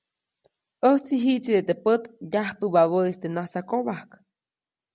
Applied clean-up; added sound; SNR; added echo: none; none; none; none.